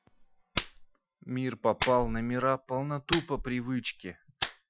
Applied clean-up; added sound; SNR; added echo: classical method Wiener filter.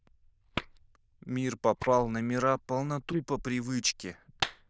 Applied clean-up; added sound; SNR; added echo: neural diffusion model UNIVERSE++.